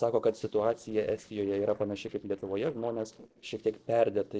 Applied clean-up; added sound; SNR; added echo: neural separator model SepFormer DNS4.